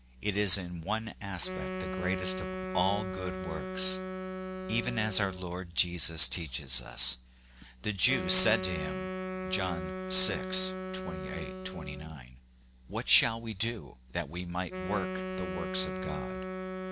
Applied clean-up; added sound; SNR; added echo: none; Wind instrument, woodwind instrument; 8 dB; none.